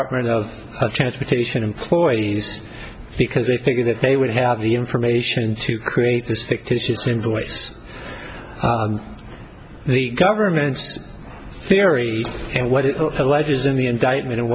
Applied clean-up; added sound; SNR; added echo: none; none; none; none.